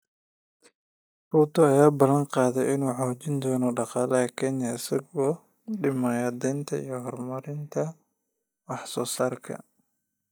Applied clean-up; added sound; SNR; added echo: neural mask model DeepFilterNet 3.